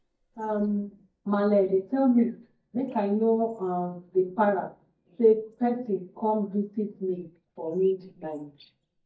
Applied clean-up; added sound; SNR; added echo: neural mask model DeepFilterNet 3.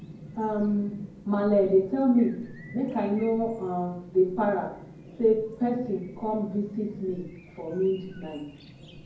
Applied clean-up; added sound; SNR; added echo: none; Chirp, tweet; 18 dB; reverberation time 0.9 s.